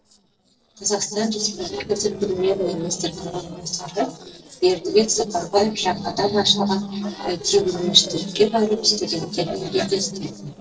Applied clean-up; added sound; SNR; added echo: neural separator model SepFormer DNS4.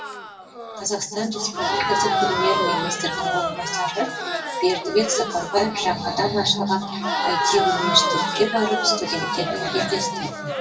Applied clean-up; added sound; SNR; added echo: none; Crowd; 2 dB; reverberation time 2.4 s.